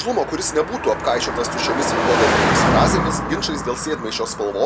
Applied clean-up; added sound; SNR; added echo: none; Car passing by; -1 dB; none.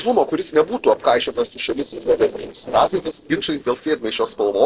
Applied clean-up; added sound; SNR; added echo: neural separator model SepFormer DNS4.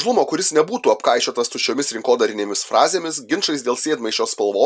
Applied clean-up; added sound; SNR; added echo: none; none; none; none.